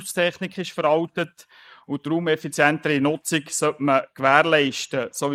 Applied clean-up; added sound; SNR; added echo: neural mask model Resemble Enhance denoiser.